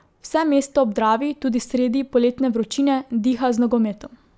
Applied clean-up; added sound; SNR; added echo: none; none; none; none.